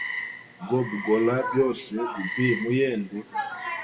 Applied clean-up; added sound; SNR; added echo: none; Frog; 10 dB; reverberation time 0.5 s.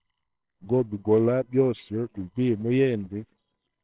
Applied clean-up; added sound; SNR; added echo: neural separator model SepFormer WHAMR!.